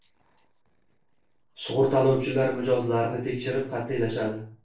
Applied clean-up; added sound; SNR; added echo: neural separator model SepFormer DNS4.